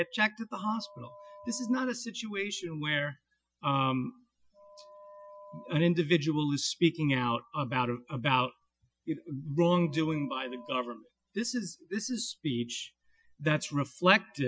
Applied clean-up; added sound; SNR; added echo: classical method Wiener filter.